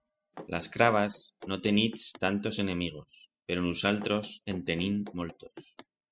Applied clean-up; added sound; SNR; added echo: classical method spectral subtraction.